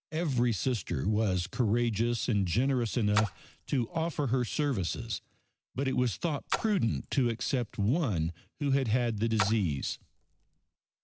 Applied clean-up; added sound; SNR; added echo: none; Splash, splatter; 11 dB; none.